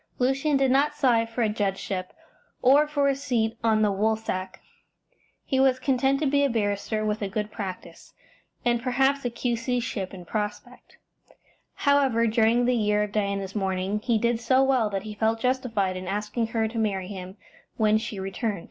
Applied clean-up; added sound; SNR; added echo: none; none; none; none.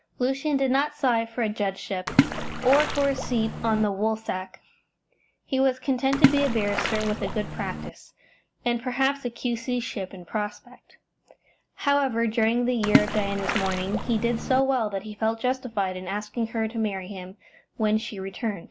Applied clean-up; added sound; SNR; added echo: none; Splash, splatter; 0 dB; none.